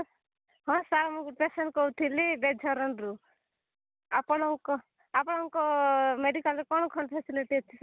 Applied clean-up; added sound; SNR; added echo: none; none; none; none.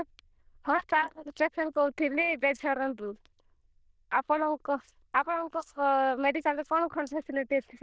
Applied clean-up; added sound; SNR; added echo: neural diffusion model UNIVERSE++.